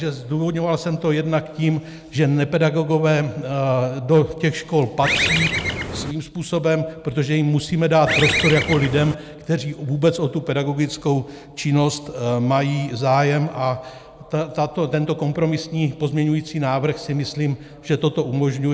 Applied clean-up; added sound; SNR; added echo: none; Bird; 1 dB; none.